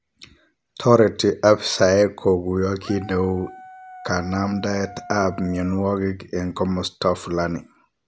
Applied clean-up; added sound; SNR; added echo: none; Dog; 19 dB; none.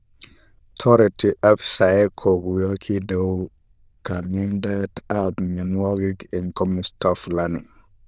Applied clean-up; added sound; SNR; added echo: neural diffusion model UNIVERSE++.